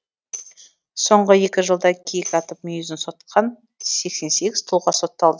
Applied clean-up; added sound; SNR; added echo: neural mask model RNNoise.